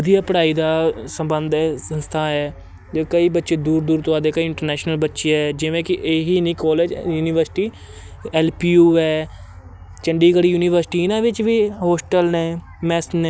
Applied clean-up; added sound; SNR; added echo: none; none; none; none.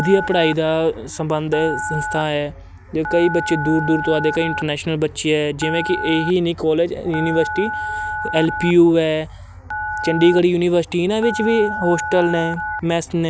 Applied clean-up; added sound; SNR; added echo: none; Telephone; 8 dB; none.